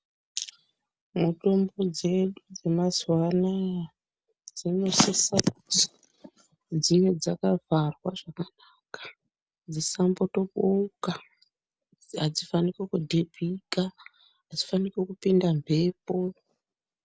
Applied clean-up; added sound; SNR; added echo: none; none; none; none.